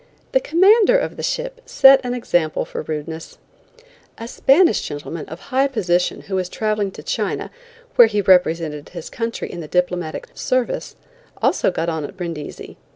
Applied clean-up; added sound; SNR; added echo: none; none; none; none.